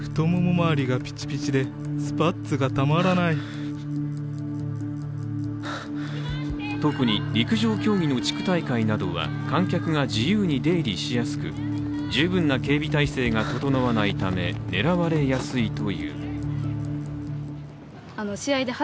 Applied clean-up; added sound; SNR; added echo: none; Breathing; 16 dB; none.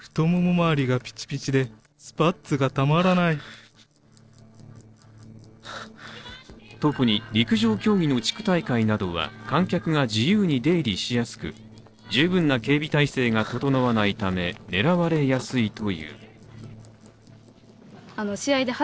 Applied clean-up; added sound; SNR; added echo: neural separator model SepFormer DNS4.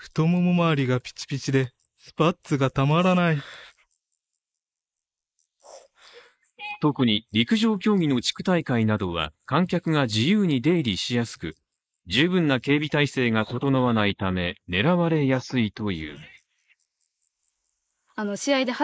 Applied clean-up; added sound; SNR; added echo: neural mask model Resemble Enhance denoiser.